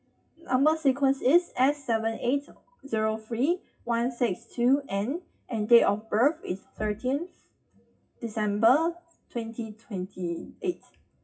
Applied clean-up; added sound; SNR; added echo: classical method WPE with log-MMSE.